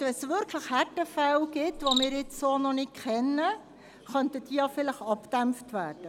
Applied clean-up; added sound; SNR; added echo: none; Cricket; 13 dB; none.